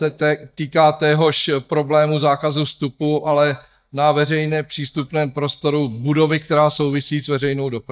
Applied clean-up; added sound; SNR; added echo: neural mask model DeepFilterNet 3.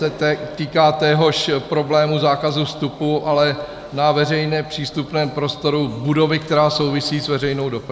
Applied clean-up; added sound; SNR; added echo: none; none; none; none.